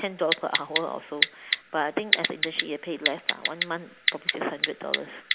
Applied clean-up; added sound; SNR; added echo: none; Typing; -3 dB; none.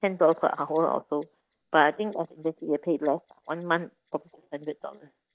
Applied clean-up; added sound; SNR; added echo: neural mask model DeepFilterNet 3.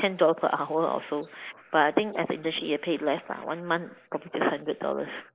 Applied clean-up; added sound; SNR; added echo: neural mask model Resemble Enhance denoiser.